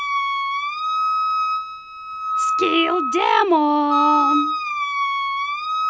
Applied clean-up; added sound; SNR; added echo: none; Wind instrument, woodwind instrument; -1 dB; none.